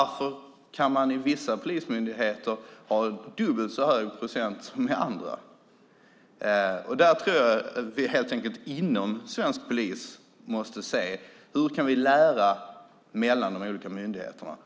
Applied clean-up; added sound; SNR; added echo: none; none; none; none.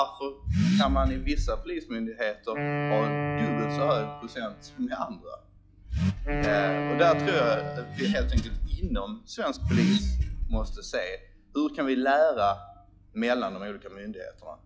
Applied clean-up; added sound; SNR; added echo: classical method log-MMSE.